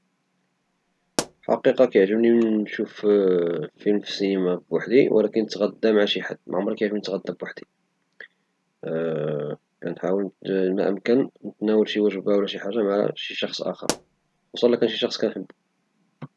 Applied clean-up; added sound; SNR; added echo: none; Explosion; 13 dB; none.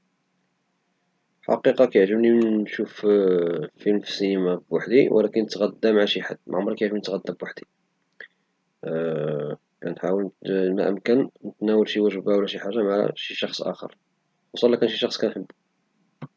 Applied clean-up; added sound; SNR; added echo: none; none; none; none.